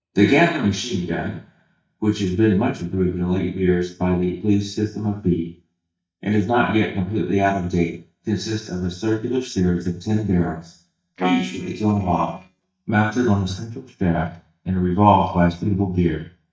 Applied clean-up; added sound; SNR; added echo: neural mask model DeepFilterNet 3.